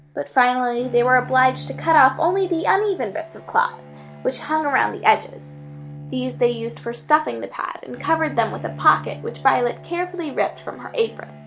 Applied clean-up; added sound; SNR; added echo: none; Bowed string instrument; 16 dB; none.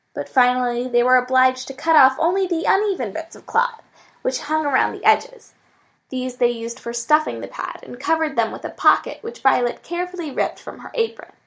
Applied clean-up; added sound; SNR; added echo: none; none; none; none.